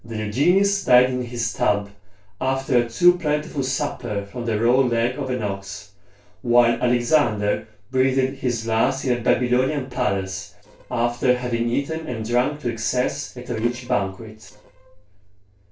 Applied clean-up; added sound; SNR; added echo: neural separator model SepFormer DNS4.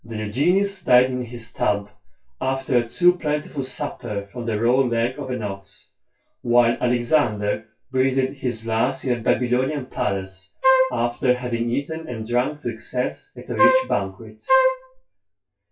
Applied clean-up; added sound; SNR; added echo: classical method WPE with log-MMSE.